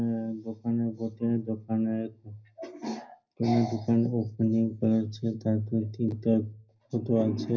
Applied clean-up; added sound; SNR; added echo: none; none; none; reverberation time 0.5 s.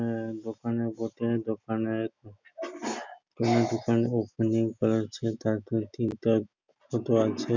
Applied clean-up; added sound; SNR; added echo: none; none; none; none.